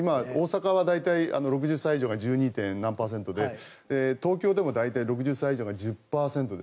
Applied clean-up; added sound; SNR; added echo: none; none; none; none.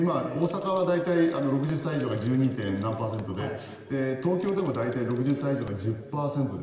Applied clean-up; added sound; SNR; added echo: none; Keys jangling; 20 dB; reverberation time 2.3 s.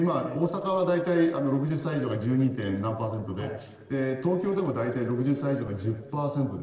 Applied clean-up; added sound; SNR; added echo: neural separator model SepFormer DNS4.